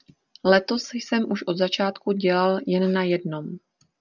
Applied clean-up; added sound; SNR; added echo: none; none; none; none.